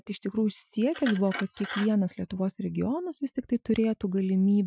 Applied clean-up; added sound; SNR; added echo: classical method Wiener filter.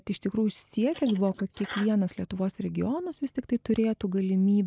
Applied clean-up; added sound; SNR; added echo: neural mask model Resemble Enhance denoiser.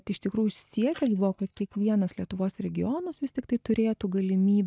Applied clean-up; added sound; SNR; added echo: neural mask model DeepFilterNet 3.